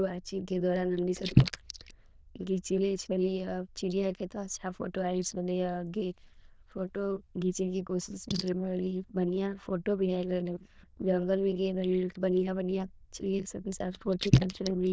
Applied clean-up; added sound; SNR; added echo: neural diffusion model UNIVERSE++.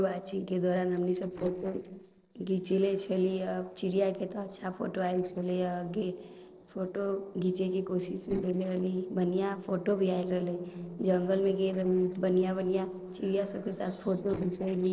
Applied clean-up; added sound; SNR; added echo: neural separator model SepFormer DNS4.